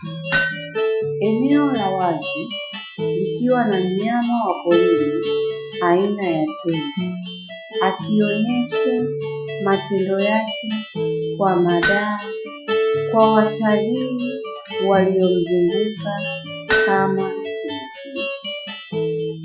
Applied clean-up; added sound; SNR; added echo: classical method Wiener filter.